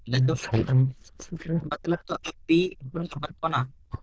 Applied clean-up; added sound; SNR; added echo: neural diffusion model UNIVERSE++.